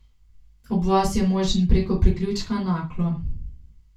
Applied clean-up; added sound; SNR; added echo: none; none; none; reverberation time 0.2 s.